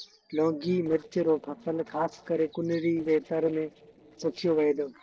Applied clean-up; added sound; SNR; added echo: neural separator model SepFormer DNS4.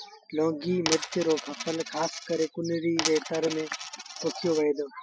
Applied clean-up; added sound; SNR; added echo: classical method spectral subtraction.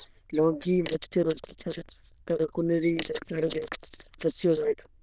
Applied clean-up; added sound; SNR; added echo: neural diffusion model UNIVERSE++.